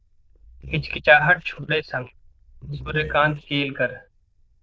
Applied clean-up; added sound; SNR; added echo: neural diffusion model UNIVERSE++.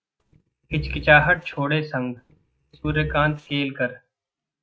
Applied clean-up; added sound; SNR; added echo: neural mask model RNNoise.